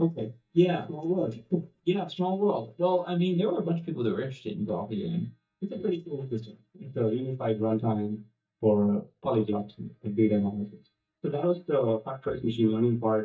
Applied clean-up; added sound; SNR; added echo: neural mask model DeepFilterNet 3.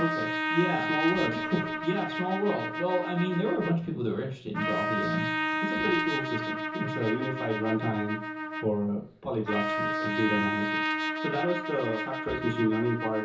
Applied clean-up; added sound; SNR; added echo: none; Trumpet; 2 dB; reverberation time 0.6 s.